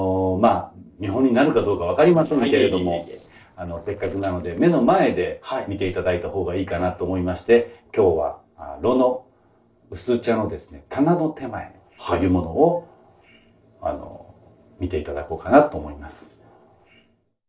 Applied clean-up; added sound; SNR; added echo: neural separator model SepFormer DNS4.